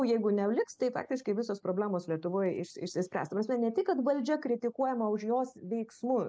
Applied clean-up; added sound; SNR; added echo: none; none; none; none.